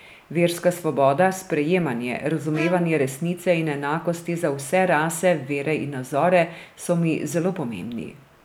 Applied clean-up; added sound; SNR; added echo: none; Bowed string instrument; 14 dB; none.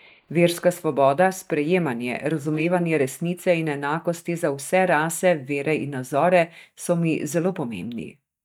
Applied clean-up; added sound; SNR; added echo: neural mask model DeepFilterNet 3.